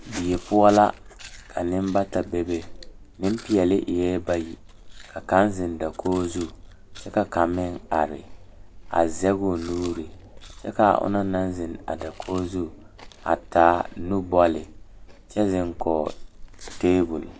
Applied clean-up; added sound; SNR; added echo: none; Chewing, mastication; 17 dB; none.